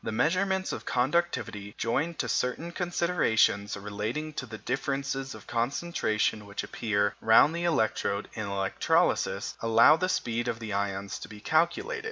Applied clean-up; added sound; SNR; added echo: none; none; none; none.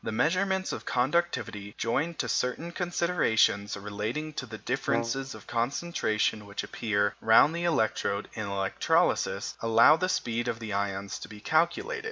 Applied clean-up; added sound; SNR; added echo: none; Brass instrument; 8 dB; none.